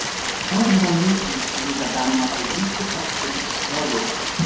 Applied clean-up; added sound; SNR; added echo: none; Stream; 1 dB; reverberation time 0.7 s.